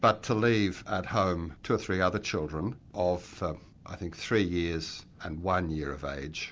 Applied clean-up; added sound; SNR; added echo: none; none; none; none.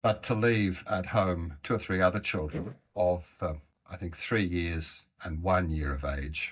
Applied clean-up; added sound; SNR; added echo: neural mask model DeepFilterNet 3.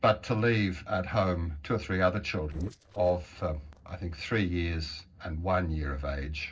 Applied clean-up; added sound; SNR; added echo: neural separator model SepFormer DNS4.